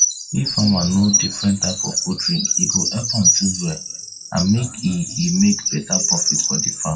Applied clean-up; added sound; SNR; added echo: classical method WPE with log-MMSE.